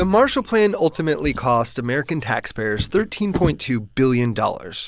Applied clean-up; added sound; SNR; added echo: none; Drawer open or close; 12 dB; none.